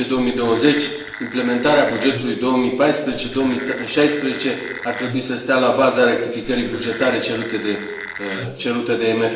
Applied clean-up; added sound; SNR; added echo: none; Wood; 13 dB; reverberation time 0.9 s.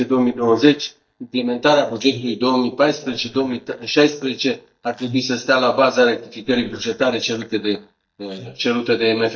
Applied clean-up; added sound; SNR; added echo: neural mask model DeepFilterNet 3.